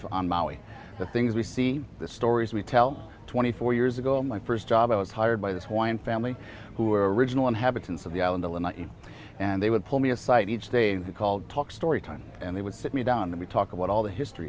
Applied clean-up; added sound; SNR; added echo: none; none; none; none.